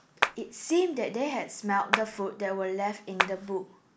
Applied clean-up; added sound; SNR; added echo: none; Clapping; -3 dB; none.